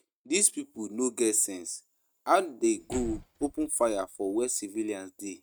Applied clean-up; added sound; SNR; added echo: neural mask model RNNoise.